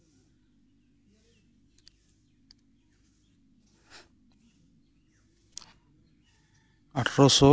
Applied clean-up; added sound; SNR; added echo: none; none; none; none.